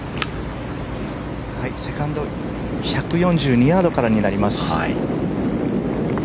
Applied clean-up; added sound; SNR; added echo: none; none; none; none.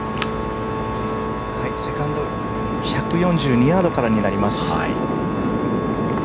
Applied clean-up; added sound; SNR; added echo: none; Organ; 5 dB; none.